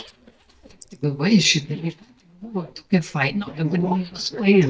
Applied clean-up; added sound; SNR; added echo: neural mask model DeepFilterNet 3.